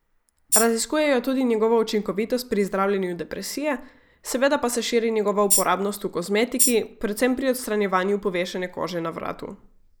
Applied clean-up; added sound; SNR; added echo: neural mask model Resemble Enhance denoiser.